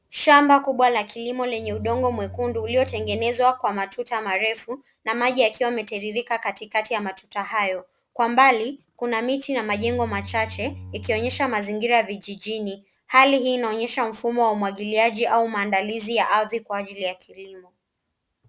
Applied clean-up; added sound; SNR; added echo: none; Bowed string instrument; 14 dB; none.